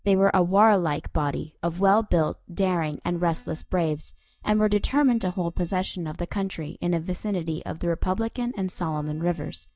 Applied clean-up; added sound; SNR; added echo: neural mask model DeepFilterNet 3.